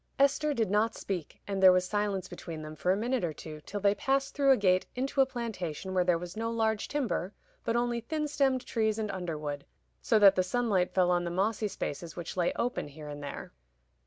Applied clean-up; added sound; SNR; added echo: none; none; none; none.